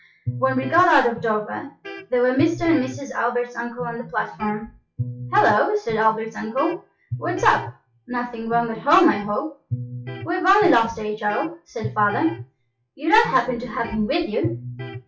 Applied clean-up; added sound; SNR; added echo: classical method WPE with log-MMSE.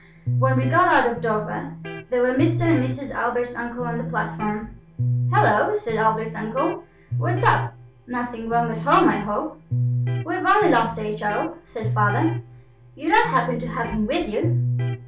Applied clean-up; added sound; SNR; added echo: none; Electric guitar; 5 dB; reverberation time 0.3 s.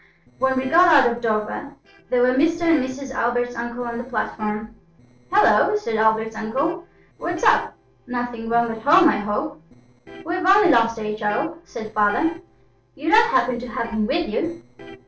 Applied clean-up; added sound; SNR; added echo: neural separator model SepFormer DNS4.